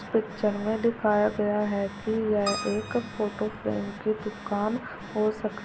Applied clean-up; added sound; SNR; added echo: none; Telephone + Keyboard (musical); 14 dB; none.